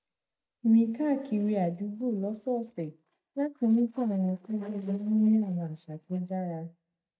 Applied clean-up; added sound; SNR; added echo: neural mask model DeepFilterNet 3.